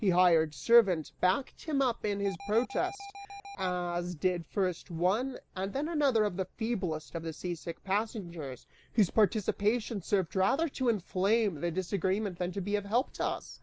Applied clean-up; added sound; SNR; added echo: none; Alarm; 13 dB; none.